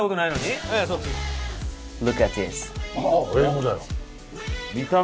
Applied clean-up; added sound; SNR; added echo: none; none; none; none.